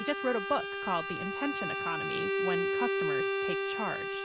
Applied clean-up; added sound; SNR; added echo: none; Bowed string instrument; -3 dB; none.